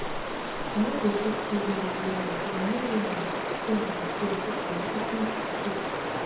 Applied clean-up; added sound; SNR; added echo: none; Stream; -1 dB; reverberation time 0.7 s.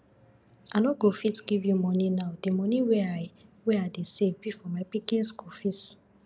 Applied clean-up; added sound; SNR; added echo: none; none; none; none.